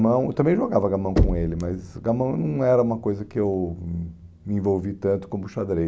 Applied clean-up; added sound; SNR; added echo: none; Knock; 5 dB; none.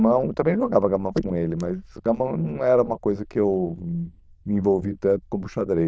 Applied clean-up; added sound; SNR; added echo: neural diffusion model UNIVERSE++.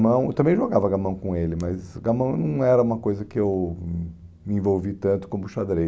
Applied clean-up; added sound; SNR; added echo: none; none; none; none.